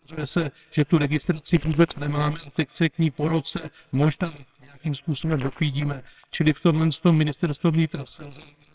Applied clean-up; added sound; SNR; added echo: neural separator model SepFormer WHAMR!.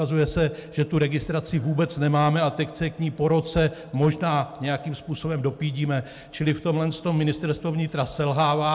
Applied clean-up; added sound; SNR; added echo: none; none; none; none.